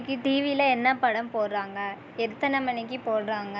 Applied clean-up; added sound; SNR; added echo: none; none; none; none.